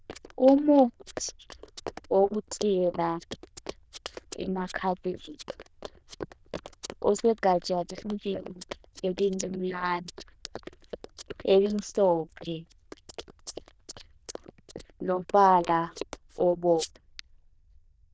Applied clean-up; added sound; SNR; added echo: neural diffusion model UNIVERSE++.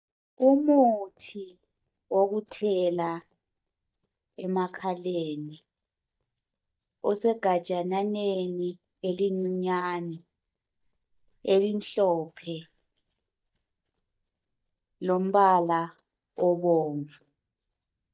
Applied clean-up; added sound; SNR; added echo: neural mask model DeepFilterNet 3.